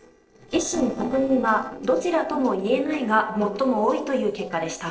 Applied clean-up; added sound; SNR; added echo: neural separator model SepFormer DNS4.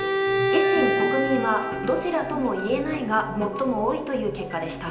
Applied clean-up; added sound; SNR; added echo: none; Bowed string instrument; 2 dB; reverberation time 0.8 s.